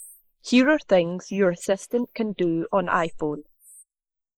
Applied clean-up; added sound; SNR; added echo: neural mask model Resemble Enhance denoiser.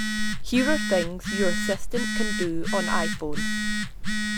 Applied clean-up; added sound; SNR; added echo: none; Telephone; -3 dB; none.